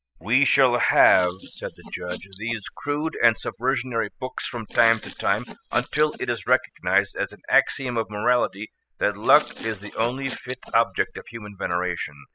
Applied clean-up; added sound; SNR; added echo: classical method spectral subtraction.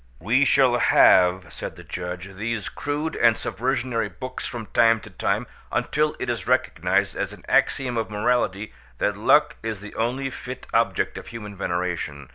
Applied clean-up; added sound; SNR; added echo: none; none; none; none.